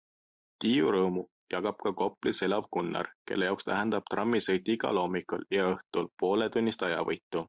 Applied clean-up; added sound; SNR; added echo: neural mask model Resemble Enhance denoiser.